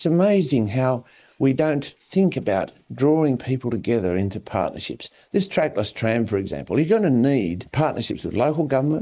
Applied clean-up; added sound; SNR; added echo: neural mask model Resemble Enhance denoiser.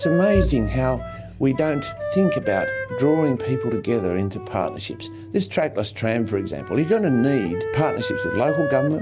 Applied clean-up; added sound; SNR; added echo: none; Wind instrument, woodwind instrument + Bowed string instrument; 6 dB; none.